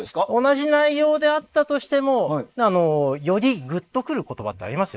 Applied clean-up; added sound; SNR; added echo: neural mask model Resemble Enhance denoiser.